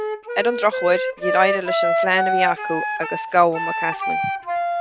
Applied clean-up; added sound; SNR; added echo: none; Wind instrument, woodwind instrument; 1 dB; none.